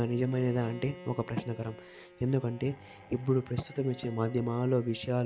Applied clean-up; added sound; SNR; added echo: none; Bowed string instrument; 19 dB; none.